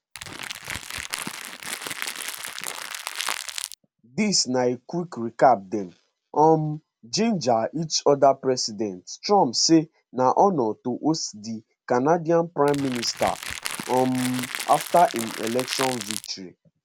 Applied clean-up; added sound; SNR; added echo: none; Crackle; 9 dB; none.